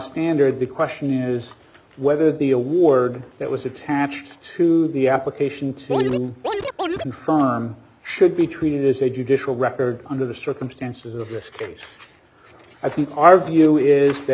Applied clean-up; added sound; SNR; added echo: none; Scratching (performance technique); 5 dB; none.